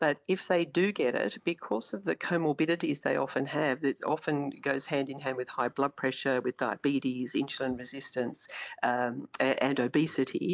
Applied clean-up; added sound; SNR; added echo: none; none; none; none.